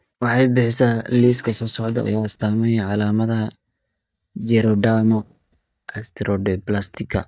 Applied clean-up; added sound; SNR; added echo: neural mask model DeepFilterNet 3.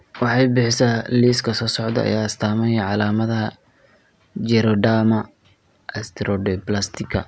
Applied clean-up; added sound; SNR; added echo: none; none; none; none.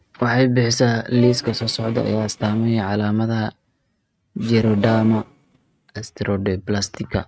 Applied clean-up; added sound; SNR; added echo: neural mask model RNNoise.